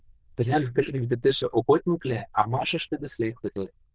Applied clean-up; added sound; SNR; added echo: neural diffusion model UNIVERSE++.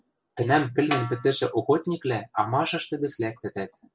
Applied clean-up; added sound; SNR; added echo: none; Snare drum; 8 dB; none.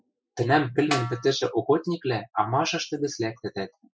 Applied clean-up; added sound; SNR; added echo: classical method Wiener filter.